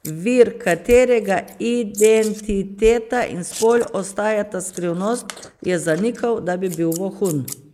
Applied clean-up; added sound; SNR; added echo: neural mask model Resemble Enhance denoiser.